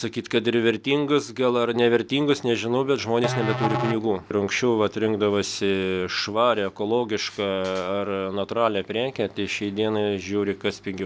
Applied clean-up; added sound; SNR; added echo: none; Musical instrument; 7 dB; none.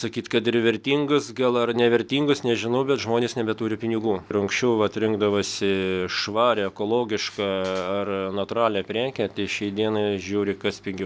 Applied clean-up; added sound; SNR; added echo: none; none; none; none.